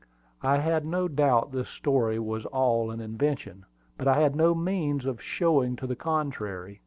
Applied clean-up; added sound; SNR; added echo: none; none; none; none.